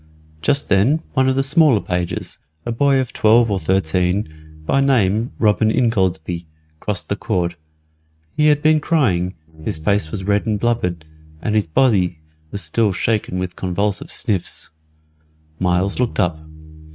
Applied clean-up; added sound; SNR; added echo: neural mask model RNNoise.